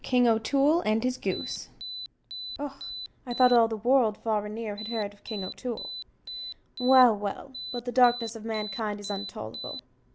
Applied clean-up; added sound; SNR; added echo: none; Alarm; 12 dB; none.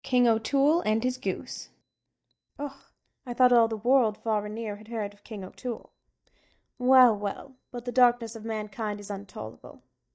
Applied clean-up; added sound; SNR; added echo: neural mask model DeepFilterNet 3.